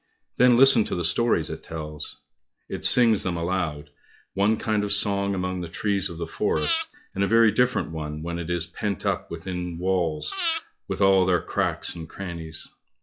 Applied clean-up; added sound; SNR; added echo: classical method log-MMSE.